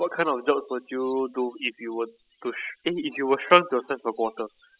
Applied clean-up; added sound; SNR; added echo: classical method spectral subtraction.